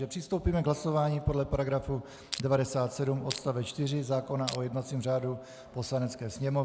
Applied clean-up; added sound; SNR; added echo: none; Crushing; 10 dB; none.